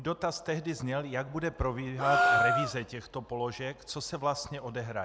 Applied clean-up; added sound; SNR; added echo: none; Gasp; -3 dB; none.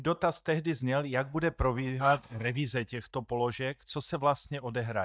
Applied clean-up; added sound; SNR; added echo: neural mask model DeepFilterNet 3.